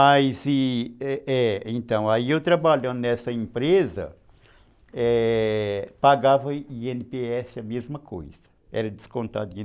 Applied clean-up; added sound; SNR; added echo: none; none; none; none.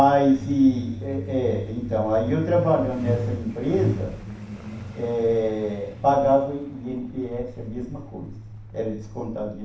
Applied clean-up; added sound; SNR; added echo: none; Truck; 9 dB; reverberation time 0.7 s.